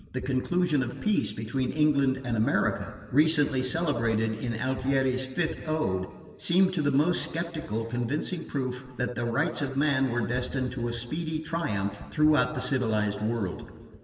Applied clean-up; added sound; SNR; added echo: none; Gunshot, gunfire; 19 dB; reverberation time 2.2 s.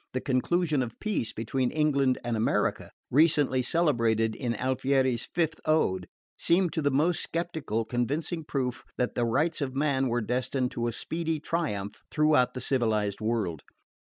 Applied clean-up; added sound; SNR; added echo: none; none; none; none.